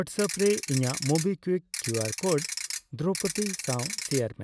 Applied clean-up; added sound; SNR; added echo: none; Ratchet, pawl / Percussion; 3 dB; none.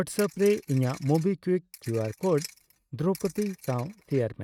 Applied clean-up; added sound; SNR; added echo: neural mask model RNNoise.